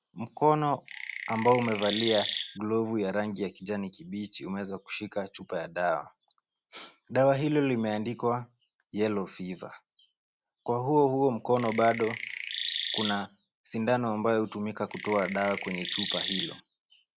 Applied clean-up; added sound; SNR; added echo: none; Chirp, tweet; 5 dB; none.